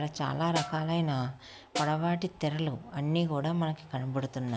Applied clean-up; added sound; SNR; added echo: none; Snare drum; 10 dB; none.